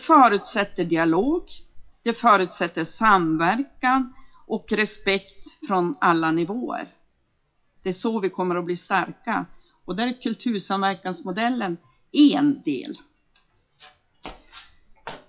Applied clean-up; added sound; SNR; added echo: classical method WPE with log-MMSE.